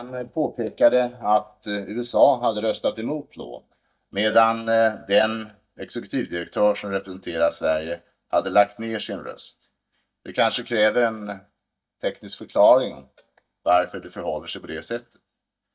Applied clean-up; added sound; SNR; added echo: neural mask model DeepFilterNet 3.